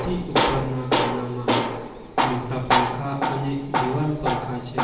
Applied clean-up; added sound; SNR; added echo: none; Tools; -3 dB; reverberation time 0.9 s.